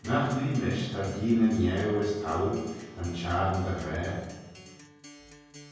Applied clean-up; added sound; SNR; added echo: none; Acoustic guitar; 19 dB; reverberation time 1.3 s.